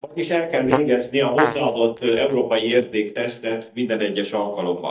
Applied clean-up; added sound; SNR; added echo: neural mask model DeepFilterNet 3.